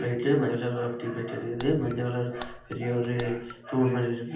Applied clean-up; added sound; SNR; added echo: none; Raindrop; 7 dB; reverberation time 0.6 s.